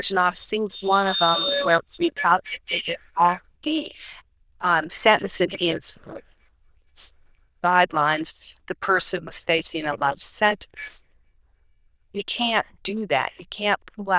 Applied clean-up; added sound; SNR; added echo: neural diffusion model UNIVERSE++.